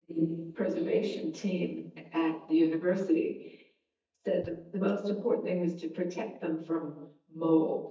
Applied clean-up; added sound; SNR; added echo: neural mask model DeepFilterNet 3.